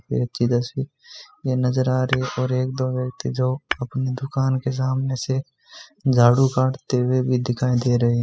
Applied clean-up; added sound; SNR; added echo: classical method spectral subtraction.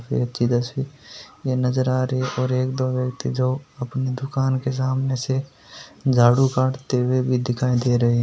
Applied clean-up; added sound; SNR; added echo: none; none; none; none.